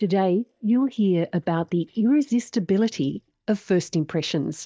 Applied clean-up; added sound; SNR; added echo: neural mask model DeepFilterNet 3.